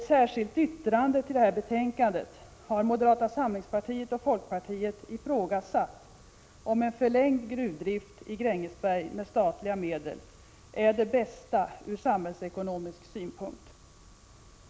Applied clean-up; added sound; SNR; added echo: none; none; none; none.